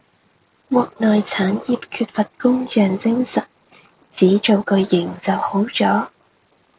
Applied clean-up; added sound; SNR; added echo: none; none; none; none.